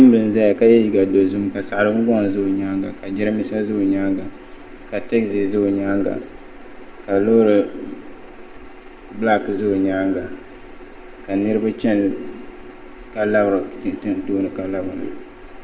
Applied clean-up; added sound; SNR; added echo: none; none; none; reverberation time 1.0 s.